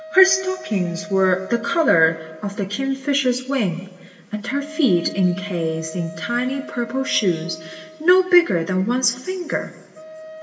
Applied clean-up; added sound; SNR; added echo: none; Wind instrument, woodwind instrument; 18 dB; reverberation time 2.0 s.